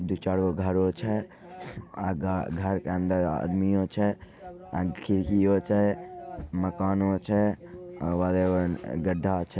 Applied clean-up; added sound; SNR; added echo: none; none; none; none.